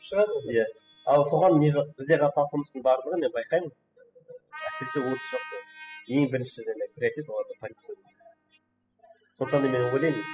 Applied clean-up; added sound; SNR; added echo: classical method spectral subtraction.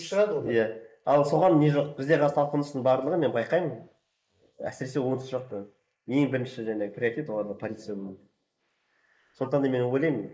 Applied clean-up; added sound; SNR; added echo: neural mask model Resemble Enhance denoiser.